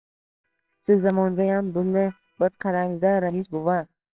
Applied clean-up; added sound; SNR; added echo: neural separator model SepFormer WHAMR!.